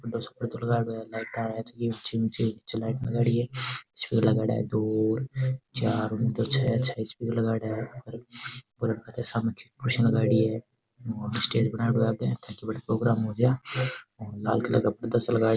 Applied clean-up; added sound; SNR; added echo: none; none; none; none.